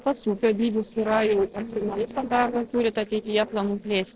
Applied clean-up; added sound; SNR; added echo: neural separator model SepFormer DNS4.